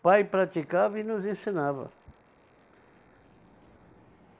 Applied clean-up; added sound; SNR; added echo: neural mask model Resemble Enhance denoiser.